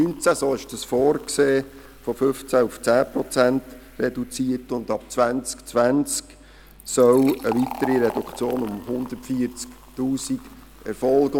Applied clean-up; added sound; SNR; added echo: none; Fill (with liquid); 19 dB; none.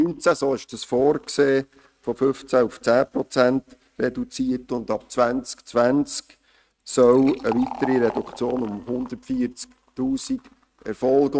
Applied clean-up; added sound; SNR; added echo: neural mask model RNNoise.